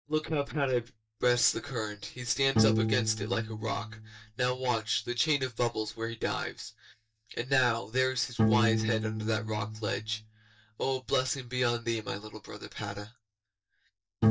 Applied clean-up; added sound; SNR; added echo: neural mask model DeepFilterNet 3.